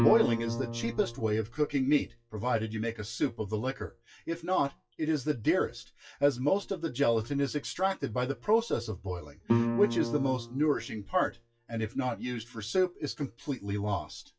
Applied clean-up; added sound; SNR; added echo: classical method WPE with log-MMSE.